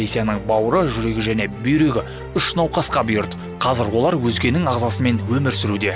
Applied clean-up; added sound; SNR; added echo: none; none; none; none.